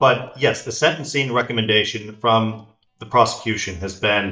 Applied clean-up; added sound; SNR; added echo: neural mask model DeepFilterNet 3.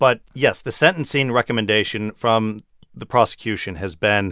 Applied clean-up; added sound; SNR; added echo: none; none; none; none.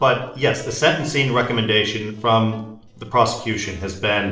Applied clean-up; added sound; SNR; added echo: neural separator model SepFormer DNS4.